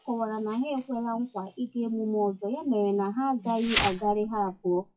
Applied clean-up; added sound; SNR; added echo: classical method WPE with log-MMSE.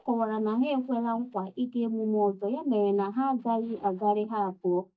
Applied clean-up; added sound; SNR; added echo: neural mask model DeepFilterNet 3.